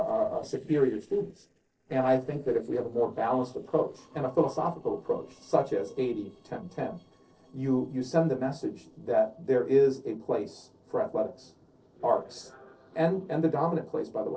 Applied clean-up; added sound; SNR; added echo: neural separator model SepFormer DNS4.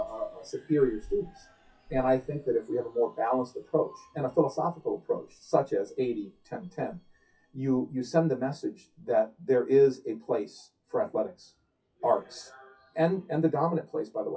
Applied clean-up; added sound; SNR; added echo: classical method WPE with log-MMSE.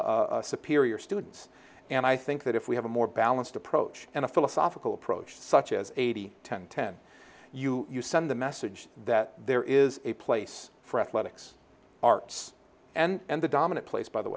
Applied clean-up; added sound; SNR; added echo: none; none; none; none.